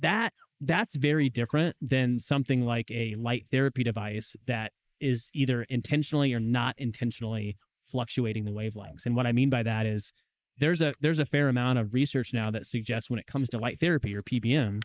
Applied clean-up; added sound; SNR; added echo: neural mask model Resemble Enhance denoiser.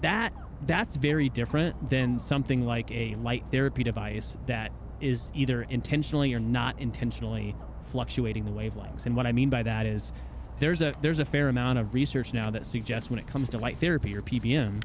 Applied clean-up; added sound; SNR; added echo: none; Dog; 11 dB; none.